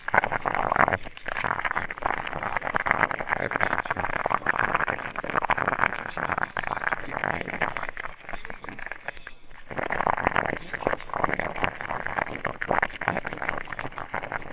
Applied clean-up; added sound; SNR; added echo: neural separator model SepFormer WHAMR!.